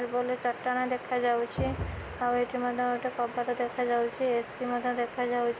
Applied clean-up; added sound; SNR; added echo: none; none; none; none.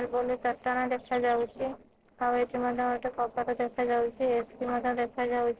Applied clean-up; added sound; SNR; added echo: neural separator model SepFormer DNS4.